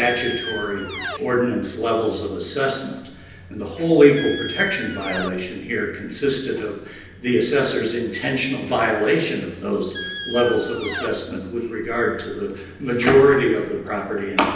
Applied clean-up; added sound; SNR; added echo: none; Squeak; 8 dB; reverberation time 0.9 s.